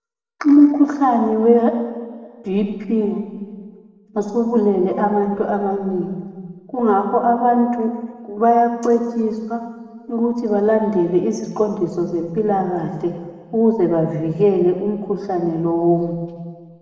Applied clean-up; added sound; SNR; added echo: none; none; none; reverberation time 1.5 s.